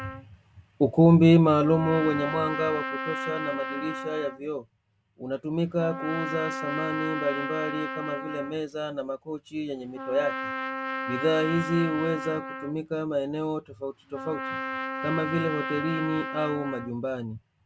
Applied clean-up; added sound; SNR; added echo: none; Trumpet; 8 dB; none.